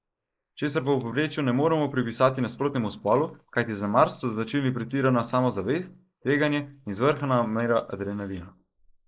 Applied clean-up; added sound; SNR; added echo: neural mask model Resemble Enhance denoiser.